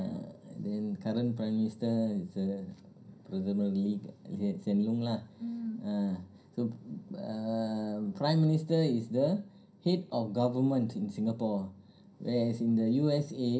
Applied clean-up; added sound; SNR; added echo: none; none; none; reverberation time 0.3 s.